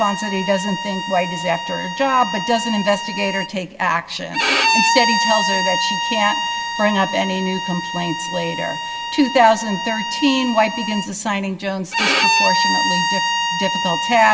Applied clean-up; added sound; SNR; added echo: none; Bowed string instrument; 1 dB; reverberation time 0.3 s.